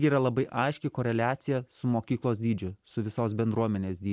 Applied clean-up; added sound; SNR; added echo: none; none; none; none.